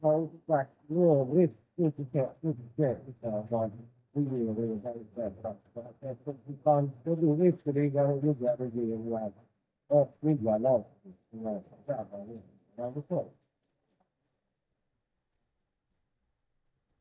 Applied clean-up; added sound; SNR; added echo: neural mask model DeepFilterNet 3.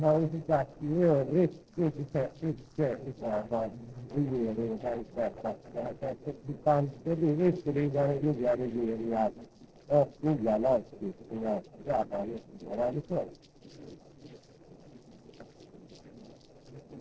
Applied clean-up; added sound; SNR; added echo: neural separator model SepFormer DNS4.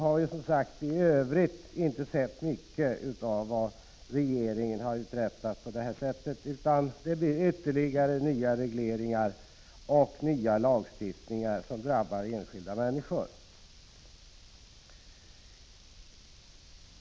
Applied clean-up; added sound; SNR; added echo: none; none; none; none.